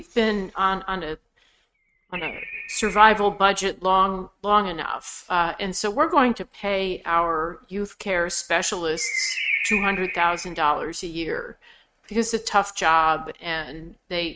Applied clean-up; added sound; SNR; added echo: neural mask model RNNoise.